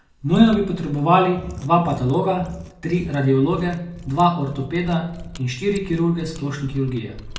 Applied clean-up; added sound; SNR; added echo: none; Mechanisms; 17 dB; reverberation time 0.3 s.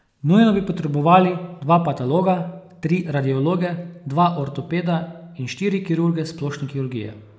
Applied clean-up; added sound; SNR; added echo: none; none; none; none.